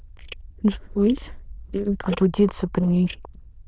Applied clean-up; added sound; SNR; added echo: neural diffusion model UNIVERSE++.